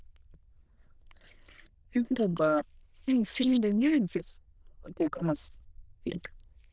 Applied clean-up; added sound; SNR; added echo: neural diffusion model UNIVERSE++.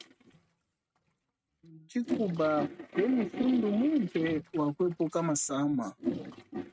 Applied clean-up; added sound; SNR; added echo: neural mask model RNNoise.